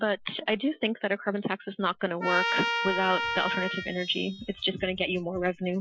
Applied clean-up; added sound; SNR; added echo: classical method Wiener filter.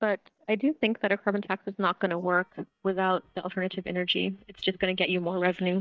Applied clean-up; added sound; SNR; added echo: neural mask model DeepFilterNet 3.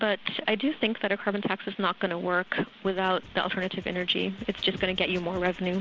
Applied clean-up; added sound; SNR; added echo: none; none; none; none.